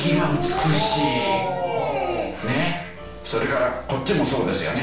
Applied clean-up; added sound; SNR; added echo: none; Shatter; 16 dB; reverberation time 0.5 s.